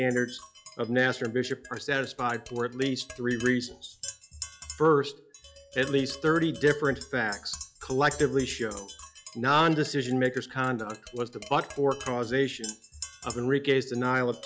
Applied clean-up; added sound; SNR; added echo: classical method log-MMSE.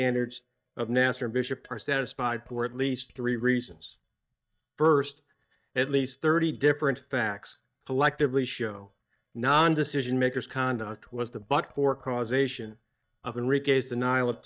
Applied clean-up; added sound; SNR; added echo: neural mask model DeepFilterNet 3.